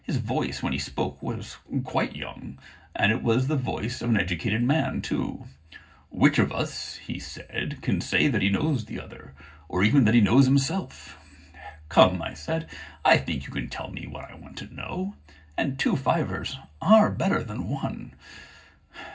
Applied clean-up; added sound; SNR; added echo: none; none; none; reverberation time 0.4 s.